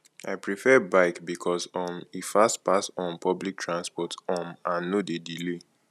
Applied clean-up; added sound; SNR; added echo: none; none; none; none.